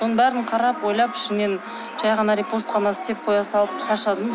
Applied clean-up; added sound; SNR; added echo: none; none; none; none.